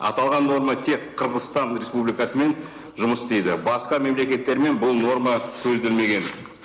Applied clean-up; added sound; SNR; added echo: none; none; none; none.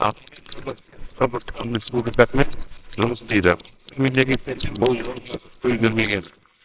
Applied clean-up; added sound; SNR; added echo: neural separator model SepFormer WHAMR!.